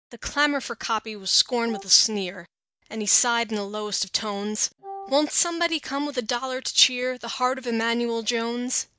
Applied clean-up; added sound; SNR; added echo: neural mask model DeepFilterNet 3.